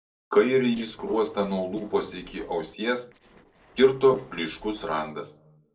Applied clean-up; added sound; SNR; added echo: neural separator model SepFormer DNS4.